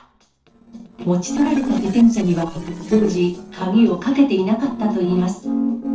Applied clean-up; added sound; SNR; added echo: neural separator model SepFormer DNS4.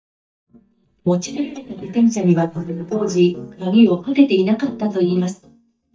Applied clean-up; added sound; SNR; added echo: neural mask model DeepFilterNet 3.